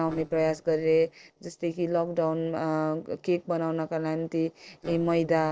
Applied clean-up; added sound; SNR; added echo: neural separator model SepFormer DNS4.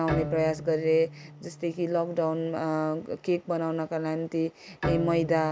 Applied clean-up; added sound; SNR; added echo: none; Bowed string instrument; 10 dB; none.